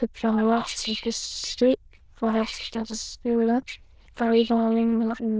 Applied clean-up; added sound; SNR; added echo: neural diffusion model UNIVERSE++.